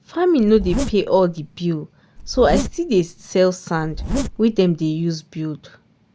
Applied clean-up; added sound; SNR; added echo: none; Zipper (clothing); 7 dB; none.